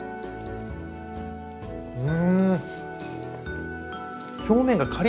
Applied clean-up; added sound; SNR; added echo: none; none; none; none.